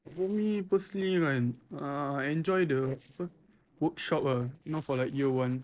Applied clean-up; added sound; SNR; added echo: neural separator model SepFormer DNS4.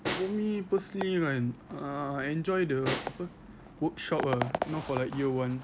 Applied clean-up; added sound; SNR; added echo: none; Snare drum; 11 dB; none.